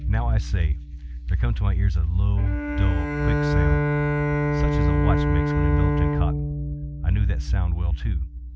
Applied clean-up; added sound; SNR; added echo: none; Bowed string instrument; 4 dB; none.